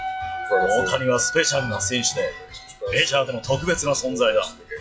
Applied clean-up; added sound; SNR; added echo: classical method WPE with log-MMSE.